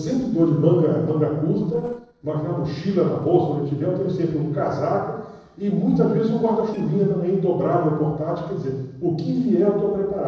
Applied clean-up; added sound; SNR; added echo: neural separator model SepFormer DNS4.